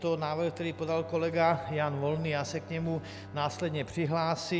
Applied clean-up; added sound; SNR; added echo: none; Bowed string instrument; 17 dB; none.